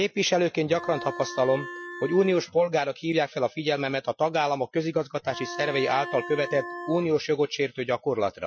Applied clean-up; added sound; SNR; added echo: classical method Wiener filter.